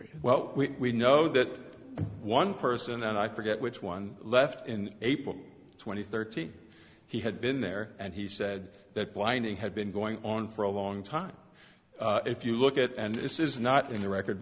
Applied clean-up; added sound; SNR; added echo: none; none; none; none.